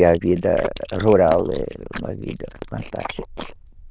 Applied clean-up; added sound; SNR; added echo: neural diffusion model UNIVERSE++.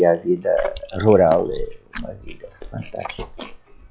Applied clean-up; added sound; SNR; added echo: classical method log-MMSE.